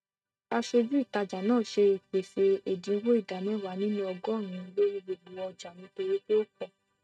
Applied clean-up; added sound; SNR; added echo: neural mask model RNNoise.